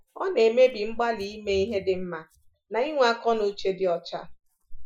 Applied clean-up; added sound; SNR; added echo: classical method Wiener filter.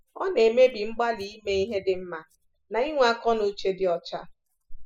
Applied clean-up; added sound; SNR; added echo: classical method spectral subtraction.